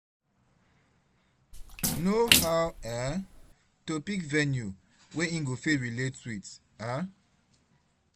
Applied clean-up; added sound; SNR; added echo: none; Splash, splatter; 0 dB; none.